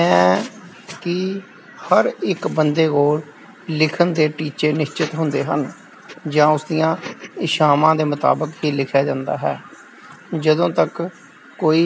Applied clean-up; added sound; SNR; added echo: none; none; none; none.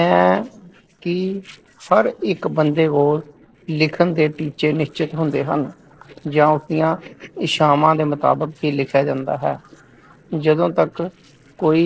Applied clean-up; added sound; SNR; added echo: neural separator model SepFormer DNS4.